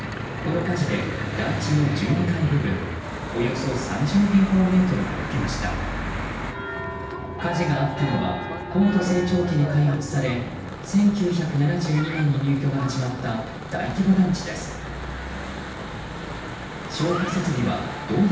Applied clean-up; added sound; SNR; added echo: none; Church bell / Traffic noise, roadway noise; 7 dB; reverberation time 0.9 s.